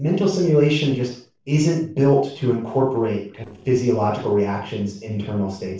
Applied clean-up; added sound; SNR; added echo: neural separator model SepFormer DNS4.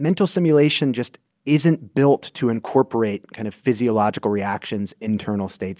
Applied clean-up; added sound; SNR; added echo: none; none; none; none.